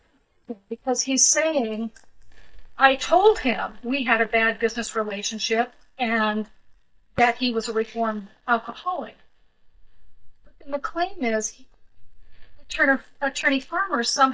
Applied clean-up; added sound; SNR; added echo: neural mask model DeepFilterNet 3.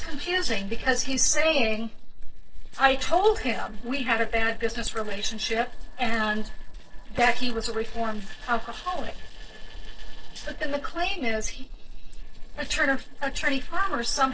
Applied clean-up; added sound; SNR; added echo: neural separator model SepFormer DNS4.